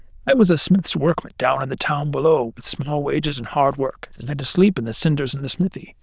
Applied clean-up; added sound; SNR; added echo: neural diffusion model UNIVERSE++.